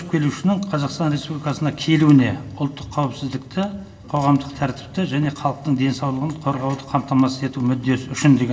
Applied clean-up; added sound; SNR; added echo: none; none; none; reverberation time 1.9 s.